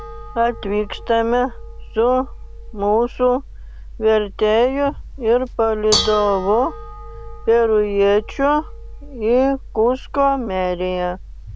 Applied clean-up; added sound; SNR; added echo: none; Dishes, pots, and pans / Bell; 11 dB; none.